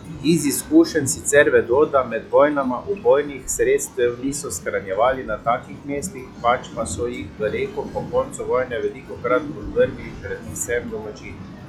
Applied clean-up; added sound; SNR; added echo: classical method log-MMSE.